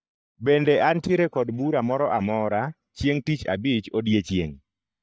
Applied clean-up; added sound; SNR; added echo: neural mask model DeepFilterNet 3.